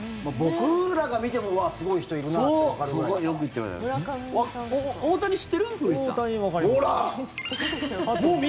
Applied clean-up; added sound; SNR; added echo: none; none; none; none.